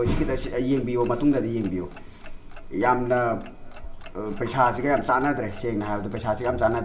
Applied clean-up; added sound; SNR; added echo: none; Clock; 12 dB; reverberation time 1.2 s.